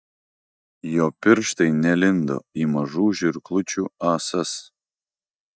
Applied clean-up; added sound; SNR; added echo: neural mask model DeepFilterNet 3.